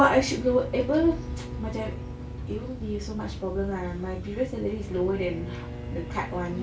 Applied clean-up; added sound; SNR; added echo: none; Bowed string instrument; 14 dB; none.